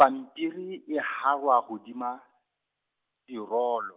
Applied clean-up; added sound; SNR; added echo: none; none; none; none.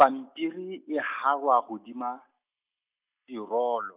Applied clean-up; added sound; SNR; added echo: neural mask model Resemble Enhance denoiser.